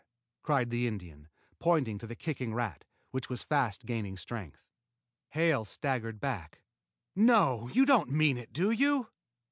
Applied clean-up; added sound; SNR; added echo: none; none; none; none.